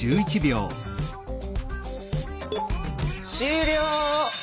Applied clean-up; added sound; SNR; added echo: none; none; none; none.